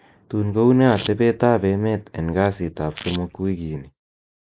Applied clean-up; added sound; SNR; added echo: neural mask model Resemble Enhance denoiser.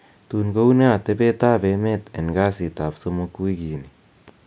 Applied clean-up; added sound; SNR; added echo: none; none; none; none.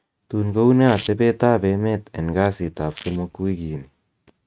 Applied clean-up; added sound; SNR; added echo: neural mask model RNNoise.